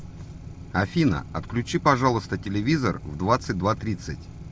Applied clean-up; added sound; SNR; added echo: none; none; none; none.